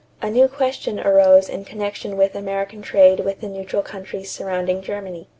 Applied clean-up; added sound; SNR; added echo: none; none; none; none.